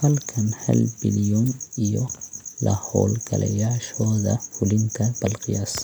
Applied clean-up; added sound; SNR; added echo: none; none; none; none.